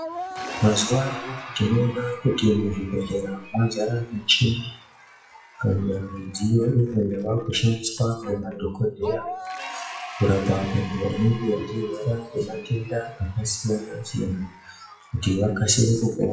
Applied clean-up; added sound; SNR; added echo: classical method WPE with log-MMSE.